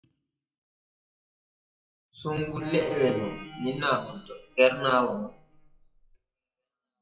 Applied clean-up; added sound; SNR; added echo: classical method WPE with log-MMSE.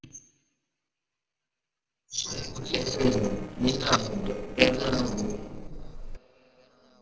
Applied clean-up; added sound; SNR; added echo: neural separator model SepFormer DNS4.